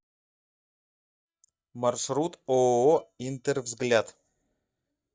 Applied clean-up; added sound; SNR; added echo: neural mask model DeepFilterNet 3.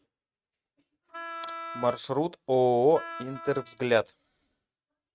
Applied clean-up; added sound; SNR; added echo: neural mask model RNNoise.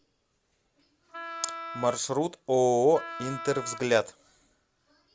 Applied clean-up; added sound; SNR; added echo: none; Wind instrument, woodwind instrument; 10 dB; none.